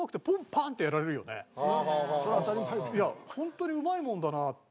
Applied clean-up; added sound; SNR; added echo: none; none; none; none.